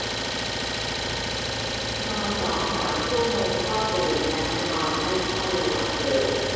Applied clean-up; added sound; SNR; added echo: none; Idling; 0 dB; reverberation time 2.2 s.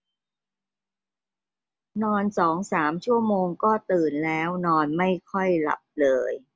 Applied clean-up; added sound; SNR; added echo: none; none; none; none.